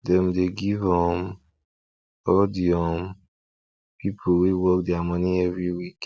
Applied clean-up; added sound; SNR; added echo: none; none; none; none.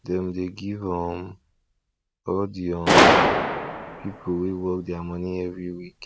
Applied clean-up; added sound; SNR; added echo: none; Gunshot, gunfire; -5 dB; none.